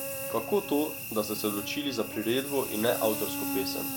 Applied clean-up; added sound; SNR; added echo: none; Cricket / Buzz + Engine; 5 dB; none.